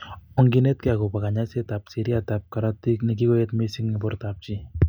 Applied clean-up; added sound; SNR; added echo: none; none; none; none.